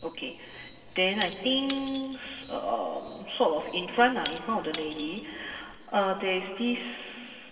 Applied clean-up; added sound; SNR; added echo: none; Shatter / Crushing; 15 dB; reverberation time 2.1 s.